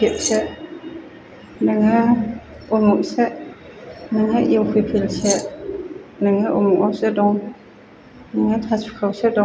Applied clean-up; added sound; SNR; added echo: none; Keys jangling; 8 dB; none.